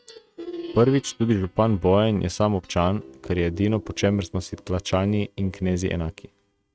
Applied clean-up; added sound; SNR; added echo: neural mask model RNNoise.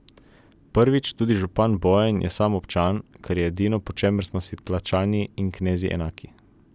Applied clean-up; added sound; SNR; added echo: none; none; none; none.